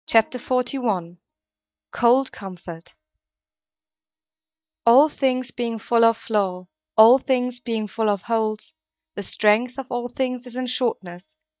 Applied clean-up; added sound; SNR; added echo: neural mask model DeepFilterNet 3.